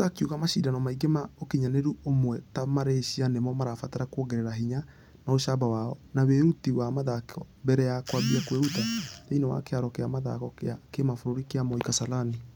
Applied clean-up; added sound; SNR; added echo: none; none; none; none.